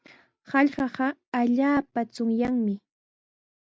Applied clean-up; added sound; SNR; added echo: none; none; none; none.